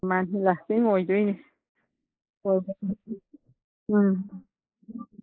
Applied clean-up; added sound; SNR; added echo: neural mask model Resemble Enhance denoiser.